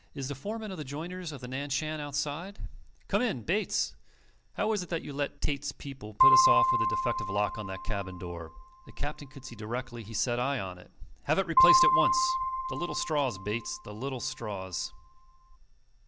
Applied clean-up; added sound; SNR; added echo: none; Piano; -3 dB; none.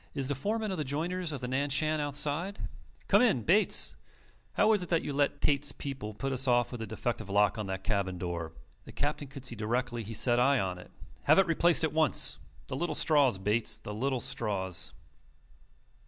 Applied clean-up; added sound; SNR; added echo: none; none; none; none.